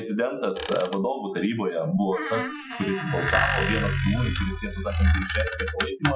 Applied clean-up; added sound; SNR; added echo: classical method Wiener filter.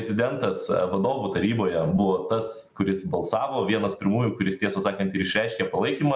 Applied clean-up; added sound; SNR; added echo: none; none; none; none.